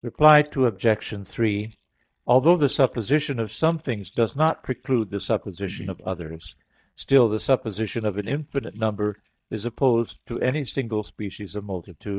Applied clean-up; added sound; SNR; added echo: neural mask model DeepFilterNet 3.